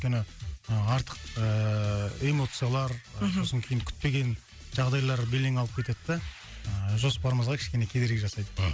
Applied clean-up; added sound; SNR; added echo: none; none; none; none.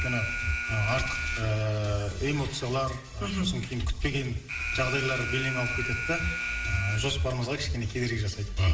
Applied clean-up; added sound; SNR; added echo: none; Alarm; 6 dB; reverberation time 0.8 s.